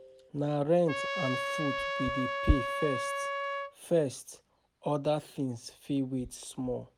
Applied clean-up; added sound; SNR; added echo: none; Trumpet; 2 dB; none.